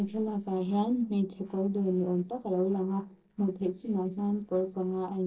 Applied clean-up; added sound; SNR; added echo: neural separator model SepFormer DNS4.